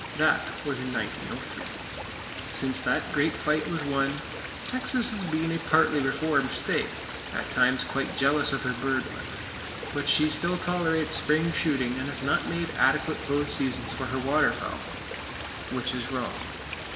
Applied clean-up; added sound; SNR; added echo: none; Stream; 8 dB; reverberation time 1.7 s.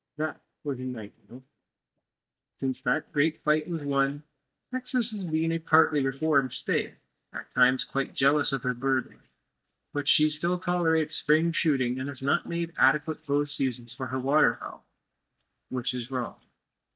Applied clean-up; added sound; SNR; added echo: neural mask model DeepFilterNet 3.